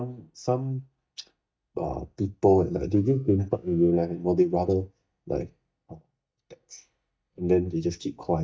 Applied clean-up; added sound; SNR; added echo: neural mask model DeepFilterNet 3.